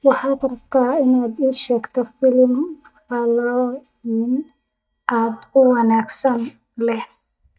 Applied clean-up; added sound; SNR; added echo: neural mask model DeepFilterNet 3.